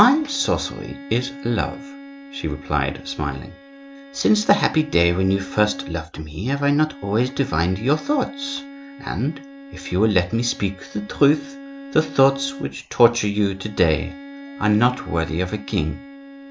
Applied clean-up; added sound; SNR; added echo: none; Bowed string instrument; 16 dB; none.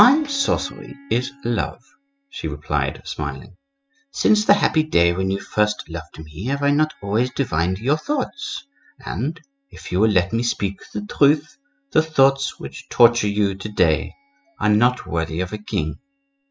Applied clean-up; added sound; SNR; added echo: classical method spectral subtraction.